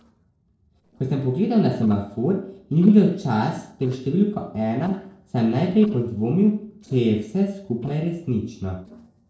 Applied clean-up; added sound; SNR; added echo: neural separator model SepFormer DNS4.